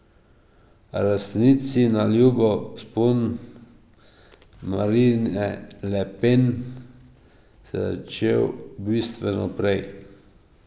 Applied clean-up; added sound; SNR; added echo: none; none; none; none.